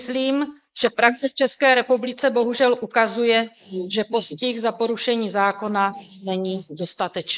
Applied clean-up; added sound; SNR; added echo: neural mask model Resemble Enhance denoiser.